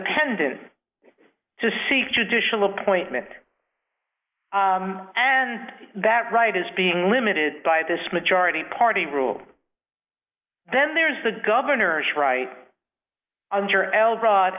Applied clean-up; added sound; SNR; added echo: neural mask model Resemble Enhance denoiser.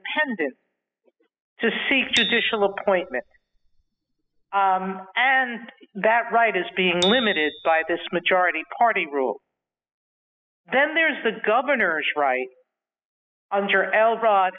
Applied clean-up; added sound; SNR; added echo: classical method spectral subtraction.